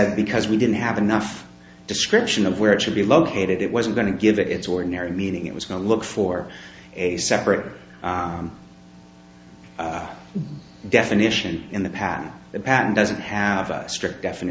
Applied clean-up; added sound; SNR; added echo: none; none; none; none.